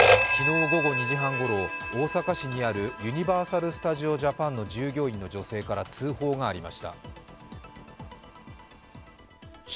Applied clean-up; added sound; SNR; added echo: none; Telephone; -5 dB; none.